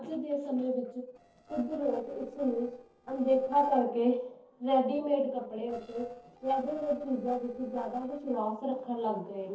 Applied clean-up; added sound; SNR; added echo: neural separator model SepFormer DNS4.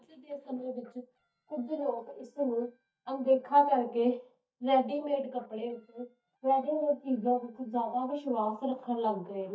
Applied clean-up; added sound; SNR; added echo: neural mask model DeepFilterNet 3.